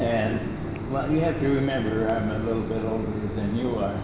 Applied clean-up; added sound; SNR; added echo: none; Mechanisms; 6 dB; reverberation time 1.9 s.